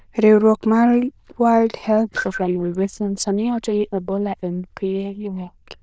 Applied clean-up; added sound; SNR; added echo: neural diffusion model UNIVERSE++.